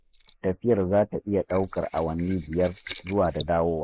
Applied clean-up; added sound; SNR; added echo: neural mask model Resemble Enhance denoiser.